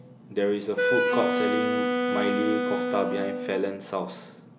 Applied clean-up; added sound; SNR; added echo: none; Wind instrument, woodwind instrument; -3 dB; none.